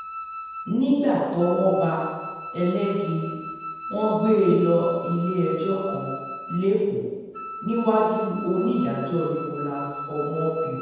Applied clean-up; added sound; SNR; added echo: none; Wind instrument, woodwind instrument; 11 dB; reverberation time 1.2 s.